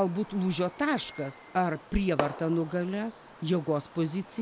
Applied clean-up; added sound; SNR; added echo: none; Fireworks; 13 dB; none.